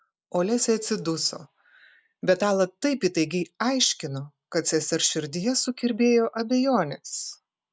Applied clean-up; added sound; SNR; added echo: none; none; none; none.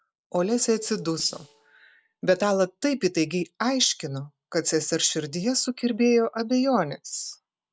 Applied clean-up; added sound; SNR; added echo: neural separator model SepFormer DNS4.